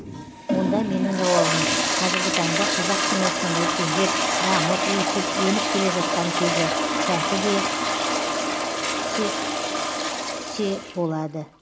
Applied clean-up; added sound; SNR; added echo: none; Toilet flush; -3 dB; none.